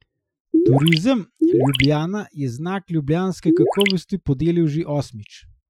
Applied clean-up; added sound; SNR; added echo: classical method Wiener filter.